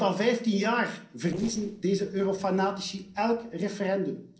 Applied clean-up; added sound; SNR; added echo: neural separator model SepFormer DNS4.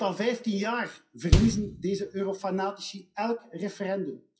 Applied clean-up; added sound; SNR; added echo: classical method WPE with log-MMSE.